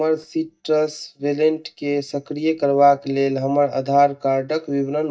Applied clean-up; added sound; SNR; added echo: neural mask model DeepFilterNet 3.